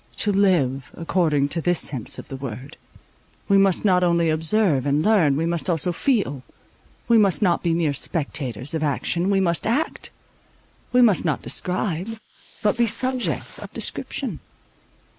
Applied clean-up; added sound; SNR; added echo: neural mask model Resemble Enhance denoiser.